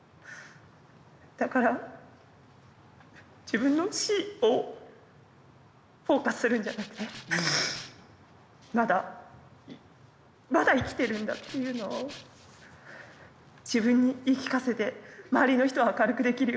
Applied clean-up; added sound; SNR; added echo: none; Rattle (instrument); 18 dB; none.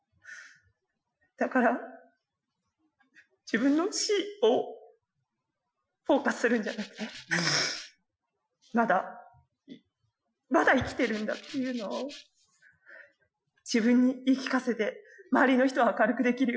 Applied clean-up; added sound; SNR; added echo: classical method Wiener filter.